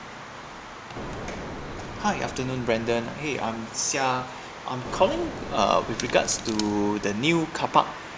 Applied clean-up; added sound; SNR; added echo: none; Explosion; 12 dB; none.